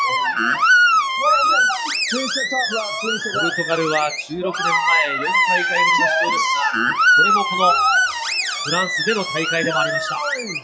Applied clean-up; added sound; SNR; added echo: classical method log-MMSE.